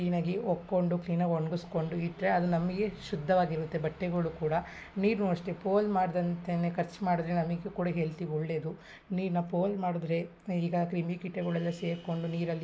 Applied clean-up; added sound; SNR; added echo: none; none; none; none.